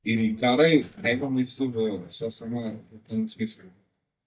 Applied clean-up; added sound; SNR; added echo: neural mask model DeepFilterNet 3.